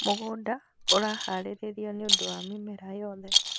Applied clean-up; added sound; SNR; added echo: none; Rattle; -2 dB; none.